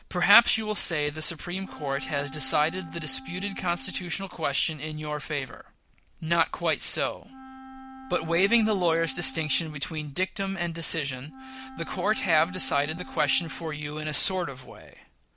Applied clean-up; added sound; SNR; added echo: none; Wind instrument, woodwind instrument; 16 dB; none.